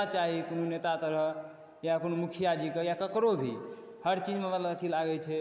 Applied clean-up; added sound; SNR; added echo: none; none; none; none.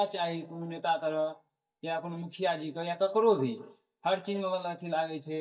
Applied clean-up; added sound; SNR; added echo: neural mask model DeepFilterNet 3.